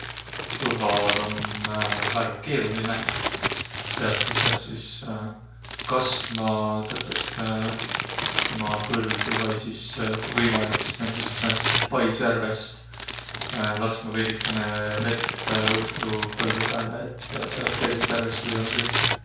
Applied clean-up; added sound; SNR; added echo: none; Crumpling, crinkling; -1 dB; reverberation time 0.5 s.